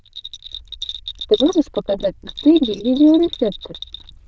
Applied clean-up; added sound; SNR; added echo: neural diffusion model UNIVERSE++.